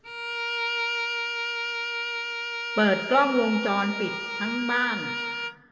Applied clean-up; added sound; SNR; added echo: none; Bowed string instrument; 3 dB; reverberation time 1.9 s.